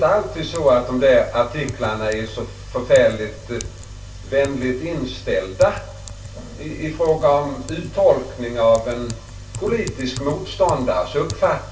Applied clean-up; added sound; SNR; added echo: none; Typing; 17 dB; reverberation time 0.2 s.